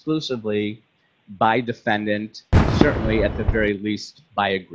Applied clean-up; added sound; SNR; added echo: none; Fireworks; 1 dB; none.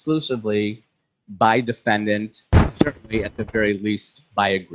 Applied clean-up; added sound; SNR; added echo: neural mask model RNNoise.